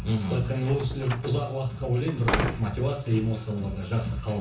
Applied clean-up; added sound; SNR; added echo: none; Slam; 7 dB; reverberation time 0.6 s.